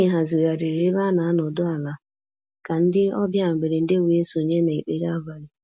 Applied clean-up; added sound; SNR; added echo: none; none; none; none.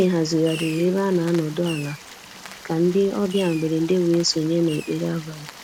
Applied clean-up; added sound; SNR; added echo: none; Stream + Fireworks; 17 dB; none.